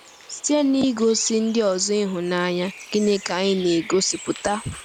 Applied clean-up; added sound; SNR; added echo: none; Bird; 19 dB; none.